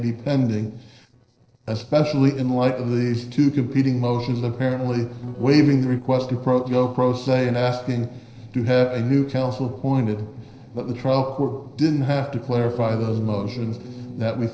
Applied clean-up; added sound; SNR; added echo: neural separator model SepFormer DNS4.